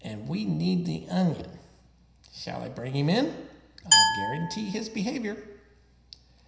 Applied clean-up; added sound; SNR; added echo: none; Glass; -4 dB; reverberation time 0.9 s.